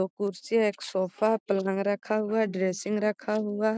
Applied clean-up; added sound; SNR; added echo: none; none; none; none.